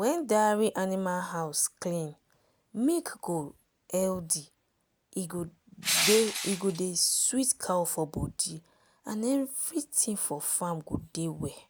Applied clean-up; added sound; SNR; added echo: none; Crushing; 2 dB; none.